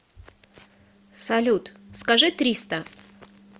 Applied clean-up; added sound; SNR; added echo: none; none; none; none.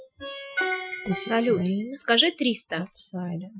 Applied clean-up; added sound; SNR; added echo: classical method Wiener filter.